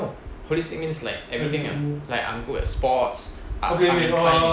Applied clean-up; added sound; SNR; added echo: none; Brass instrument; 8 dB; none.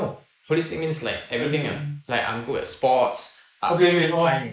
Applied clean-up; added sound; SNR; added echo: neural mask model Resemble Enhance denoiser.